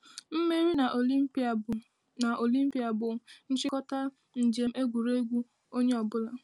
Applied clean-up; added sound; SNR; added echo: none; none; none; none.